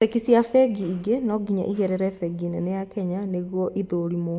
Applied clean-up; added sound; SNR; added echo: none; none; none; none.